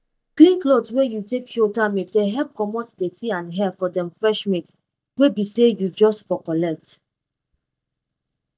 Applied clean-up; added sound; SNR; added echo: neural mask model DeepFilterNet 3.